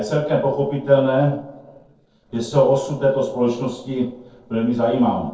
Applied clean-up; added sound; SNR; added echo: neural separator model SepFormer DNS4.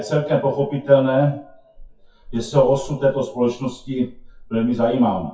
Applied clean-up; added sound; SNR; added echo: classical method WPE with log-MMSE.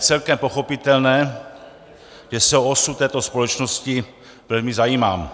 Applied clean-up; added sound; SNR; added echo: none; none; none; none.